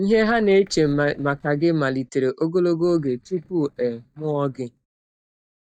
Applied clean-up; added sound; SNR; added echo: neural mask model DeepFilterNet 3.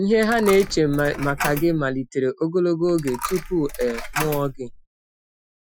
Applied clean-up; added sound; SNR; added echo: classical method Wiener filter.